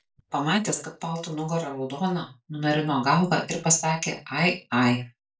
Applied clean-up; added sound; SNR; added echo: neural mask model DeepFilterNet 3.